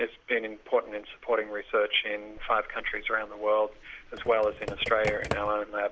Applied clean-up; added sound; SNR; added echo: none; Computer keyboard; 8 dB; none.